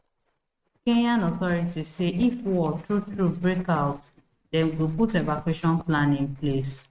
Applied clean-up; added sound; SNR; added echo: neural mask model RNNoise.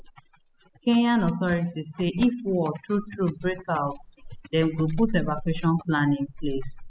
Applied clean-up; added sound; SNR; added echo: classical method spectral subtraction.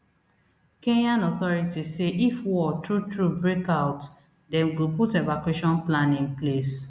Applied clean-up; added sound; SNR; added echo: none; none; none; none.